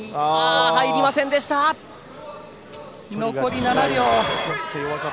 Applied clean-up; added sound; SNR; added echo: none; Dishes, pots, and pans; 8 dB; none.